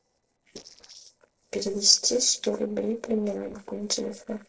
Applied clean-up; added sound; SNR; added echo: neural separator model SepFormer DNS4.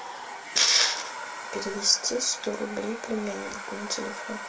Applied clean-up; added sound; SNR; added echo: none; Domestic sounds, home sounds; 9 dB; reverberation time 0.2 s.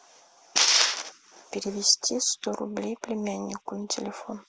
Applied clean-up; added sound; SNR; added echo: none; none; none; none.